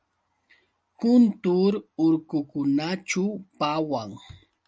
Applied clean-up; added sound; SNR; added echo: none; none; none; none.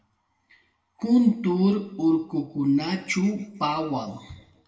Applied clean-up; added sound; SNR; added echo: none; none; none; reverberation time 0.7 s.